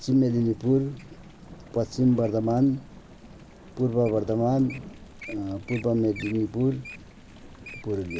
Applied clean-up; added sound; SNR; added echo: none; Wild animals + Thunder / Rain; 17 dB; none.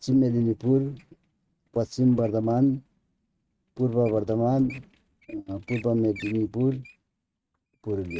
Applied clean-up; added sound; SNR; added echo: neural mask model RNNoise.